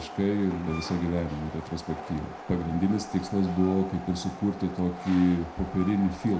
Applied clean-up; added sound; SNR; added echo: none; Train; 13 dB; reverberation time 0.5 s.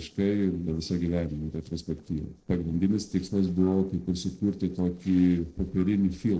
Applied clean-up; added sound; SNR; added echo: neural separator model SepFormer DNS4.